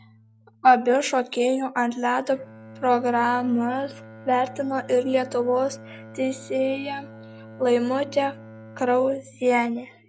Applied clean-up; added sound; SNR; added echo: none; Bowed string instrument; 20 dB; none.